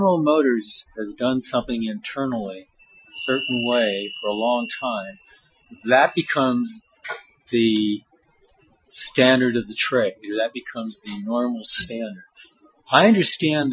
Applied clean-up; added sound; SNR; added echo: classical method Wiener filter.